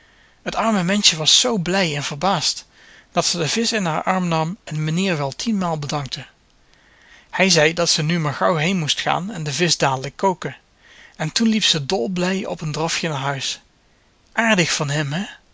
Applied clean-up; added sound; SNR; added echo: none; none; none; none.